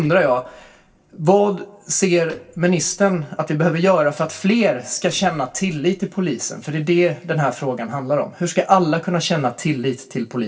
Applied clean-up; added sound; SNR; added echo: neural separator model SepFormer DNS4.